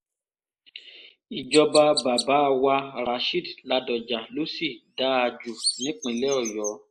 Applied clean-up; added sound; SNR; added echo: neural mask model Resemble Enhance denoiser.